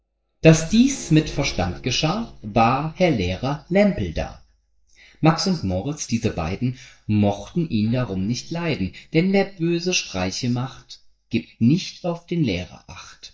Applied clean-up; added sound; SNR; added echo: neural mask model DeepFilterNet 3.